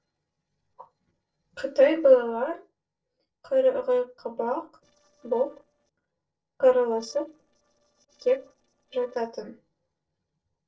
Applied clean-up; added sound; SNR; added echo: neural separator model SepFormer DNS4.